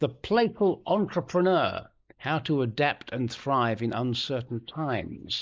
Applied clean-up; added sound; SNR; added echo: neural mask model Resemble Enhance denoiser.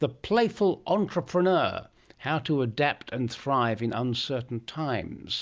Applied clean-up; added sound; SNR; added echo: none; none; none; none.